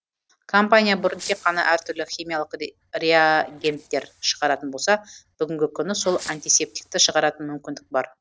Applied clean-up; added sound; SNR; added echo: neural separator model SepFormer DNS4.